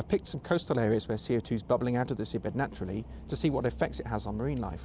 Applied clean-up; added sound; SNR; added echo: none; none; none; none.